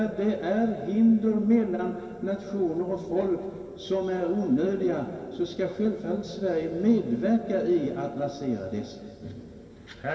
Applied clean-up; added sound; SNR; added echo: none; none; none; reverberation time 2.5 s.